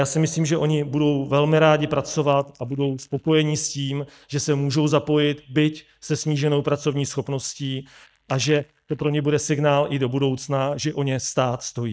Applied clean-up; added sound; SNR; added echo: neural mask model DeepFilterNet 3.